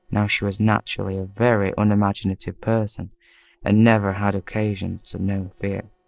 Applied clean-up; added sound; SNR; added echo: neural separator model SepFormer DNS4.